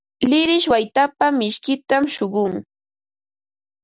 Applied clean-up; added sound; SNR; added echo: none; none; none; none.